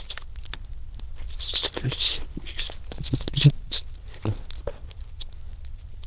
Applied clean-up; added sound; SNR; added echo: neural diffusion model UNIVERSE++.